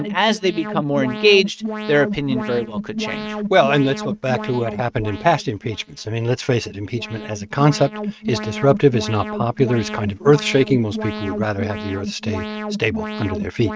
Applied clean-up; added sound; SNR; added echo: neural mask model RNNoise.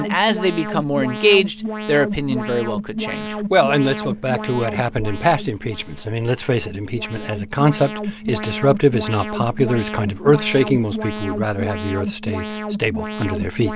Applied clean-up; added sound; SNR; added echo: none; Alarm; 7 dB; none.